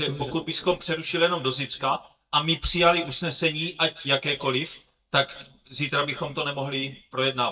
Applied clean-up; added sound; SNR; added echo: neural mask model DeepFilterNet 3.